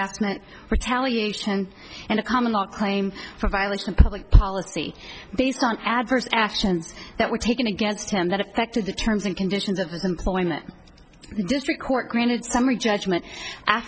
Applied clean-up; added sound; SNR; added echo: none; none; none; none.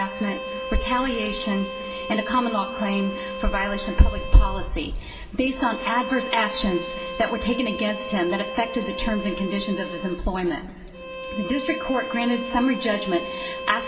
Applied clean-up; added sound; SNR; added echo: none; Bowed string instrument; 9 dB; reverberation time 2.6 s.